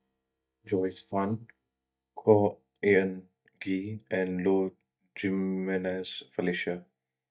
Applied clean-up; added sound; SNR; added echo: neural mask model DeepFilterNet 3.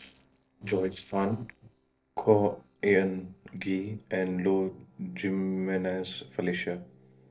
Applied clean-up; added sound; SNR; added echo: neural separator model SepFormer DNS4.